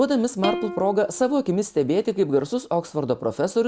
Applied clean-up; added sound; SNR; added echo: none; Plucked string instrument; 12 dB; none.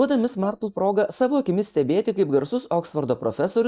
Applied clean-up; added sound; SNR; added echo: neural mask model DeepFilterNet 3.